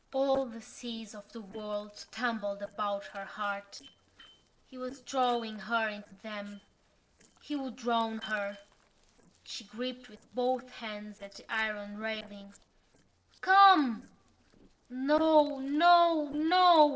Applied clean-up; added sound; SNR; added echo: neural separator model SepFormer DNS4.